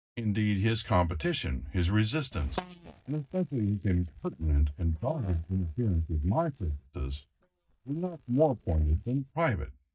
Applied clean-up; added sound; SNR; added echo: neural mask model DeepFilterNet 3.